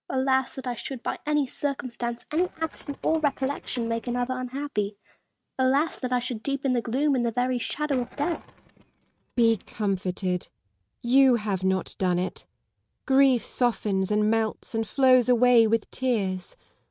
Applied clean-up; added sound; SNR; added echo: neural mask model RNNoise.